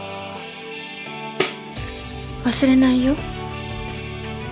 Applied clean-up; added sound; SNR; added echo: none; Tambourine; 0 dB; none.